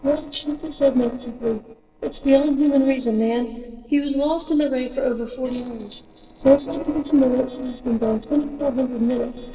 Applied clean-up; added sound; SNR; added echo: neural separator model SepFormer DNS4.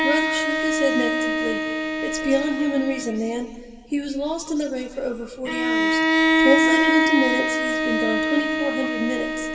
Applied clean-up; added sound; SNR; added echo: none; Bowed string instrument; -3 dB; reverberation time 2.0 s.